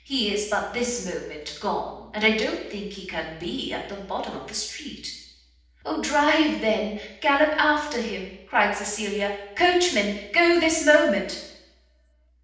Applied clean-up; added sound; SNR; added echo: none; none; none; reverberation time 0.8 s.